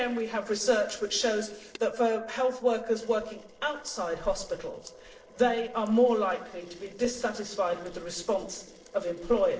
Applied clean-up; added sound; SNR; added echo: neural separator model SepFormer DNS4.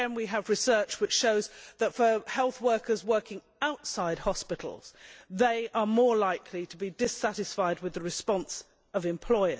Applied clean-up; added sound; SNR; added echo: none; none; none; none.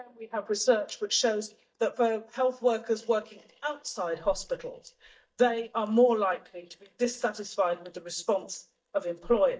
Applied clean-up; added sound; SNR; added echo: neural mask model DeepFilterNet 3.